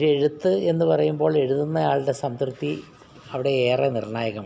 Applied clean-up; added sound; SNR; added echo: none; none; none; none.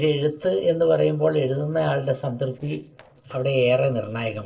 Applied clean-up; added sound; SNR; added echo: neural separator model SepFormer DNS4.